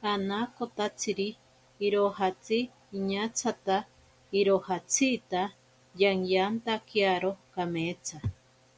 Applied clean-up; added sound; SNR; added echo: none; none; none; none.